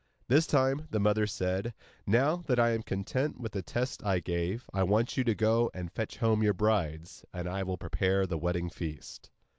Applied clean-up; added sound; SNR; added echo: none; none; none; none.